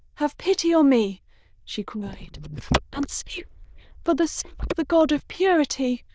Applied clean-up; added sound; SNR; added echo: neural diffusion model UNIVERSE++.